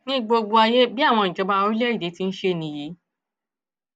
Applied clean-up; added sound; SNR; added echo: none; none; none; none.